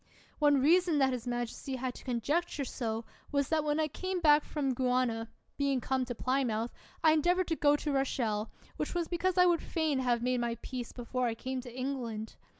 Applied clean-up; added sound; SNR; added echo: none; none; none; none.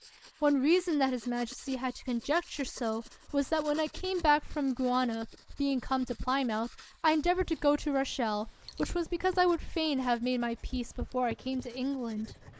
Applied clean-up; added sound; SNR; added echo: neural mask model Resemble Enhance denoiser.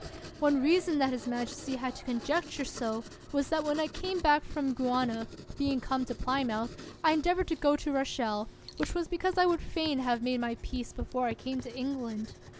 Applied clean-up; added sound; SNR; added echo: none; Writing; 15 dB; none.